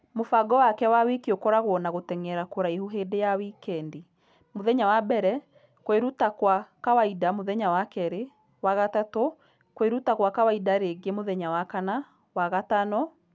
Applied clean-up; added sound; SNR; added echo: none; none; none; none.